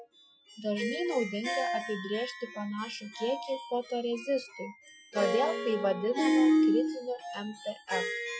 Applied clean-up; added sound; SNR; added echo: classical method Wiener filter.